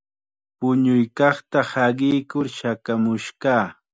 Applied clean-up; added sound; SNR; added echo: none; none; none; none.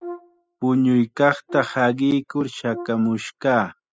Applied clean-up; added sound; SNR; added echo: classical method spectral subtraction.